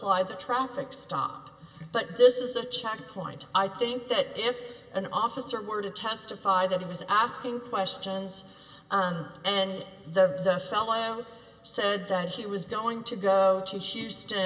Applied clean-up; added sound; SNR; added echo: none; none; none; reverberation time 2.2 s.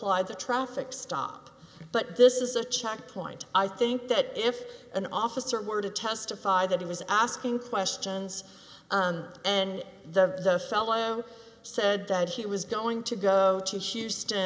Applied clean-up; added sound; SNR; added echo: none; none; none; none.